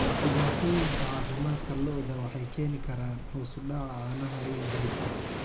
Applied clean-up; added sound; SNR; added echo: none; Waves, surf; 1 dB; reverberation time 0.3 s.